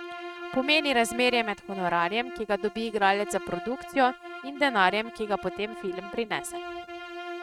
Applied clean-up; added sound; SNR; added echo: neural mask model RNNoise.